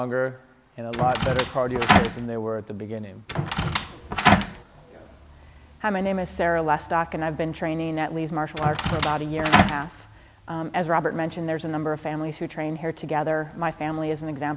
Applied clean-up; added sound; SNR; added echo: none; Door; -4 dB; none.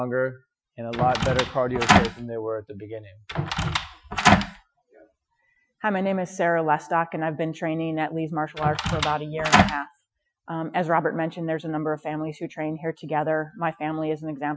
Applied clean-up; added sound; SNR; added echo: classical method Wiener filter.